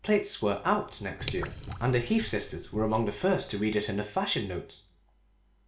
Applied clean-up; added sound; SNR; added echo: none; Drip / Water; 10 dB; reverberation time 0.4 s.